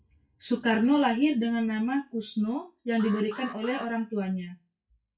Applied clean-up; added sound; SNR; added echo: classical method WPE with log-MMSE.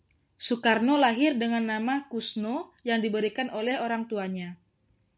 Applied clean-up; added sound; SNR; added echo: none; none; none; none.